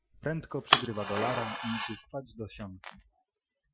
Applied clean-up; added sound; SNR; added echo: classical method Wiener filter.